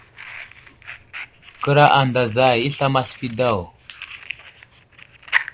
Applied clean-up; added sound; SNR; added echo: none; Fire; 11 dB; none.